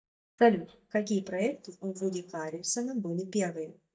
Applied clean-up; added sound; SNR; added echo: neural mask model DeepFilterNet 3.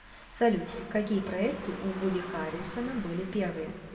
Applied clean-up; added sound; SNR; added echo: none; Car passing by; 16 dB; reverberation time 1.7 s.